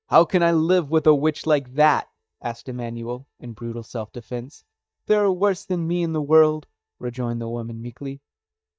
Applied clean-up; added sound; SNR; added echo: neural mask model DeepFilterNet 3.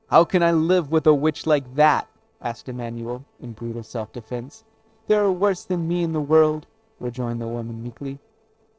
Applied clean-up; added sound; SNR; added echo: neural separator model SepFormer DNS4.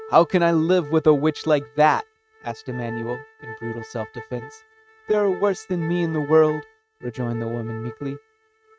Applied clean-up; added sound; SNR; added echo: neural mask model RNNoise.